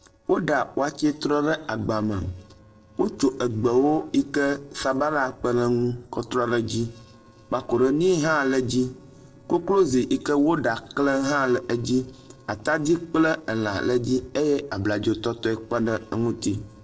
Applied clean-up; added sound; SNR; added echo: neural separator model SepFormer DNS4.